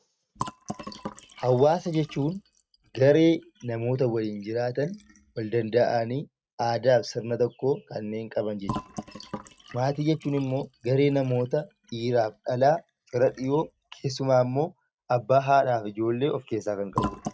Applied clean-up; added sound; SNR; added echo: neural mask model RNNoise.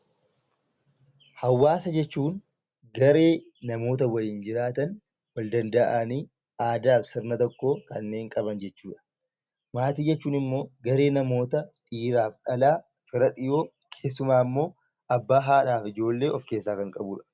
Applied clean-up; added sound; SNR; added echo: none; none; none; none.